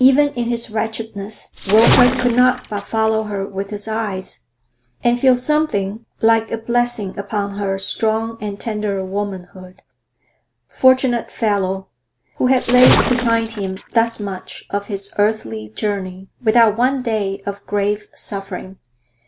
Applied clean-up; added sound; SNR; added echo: none; Splash, splatter; 2 dB; none.